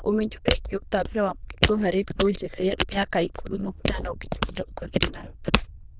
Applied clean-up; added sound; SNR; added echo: neural diffusion model UNIVERSE++.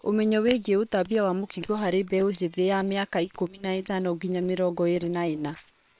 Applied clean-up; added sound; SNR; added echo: neural separator model SepFormer WHAM!.